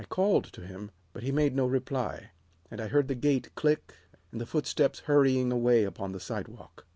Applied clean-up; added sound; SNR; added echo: none; none; none; none.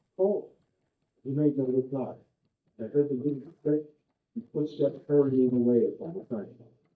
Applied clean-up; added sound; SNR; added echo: neural mask model DeepFilterNet 3.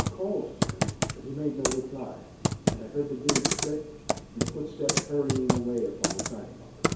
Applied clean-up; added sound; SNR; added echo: none; Computer keyboard; -2 dB; reverberation time 2.4 s.